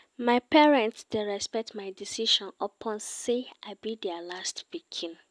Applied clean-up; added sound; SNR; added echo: none; none; none; none.